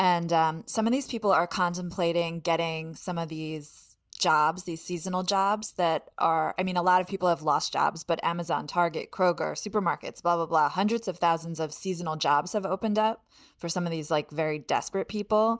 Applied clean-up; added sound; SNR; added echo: none; none; none; none.